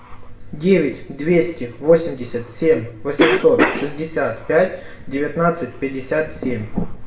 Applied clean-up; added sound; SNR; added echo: none; Cough; 7 dB; reverberation time 0.6 s.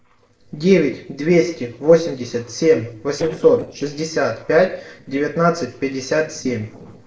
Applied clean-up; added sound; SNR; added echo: neural separator model SepFormer DNS4.